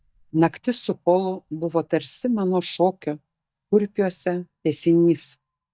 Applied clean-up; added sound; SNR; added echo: neural mask model DeepFilterNet 3.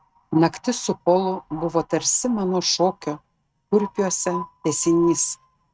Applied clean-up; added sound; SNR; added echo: neural mask model RNNoise.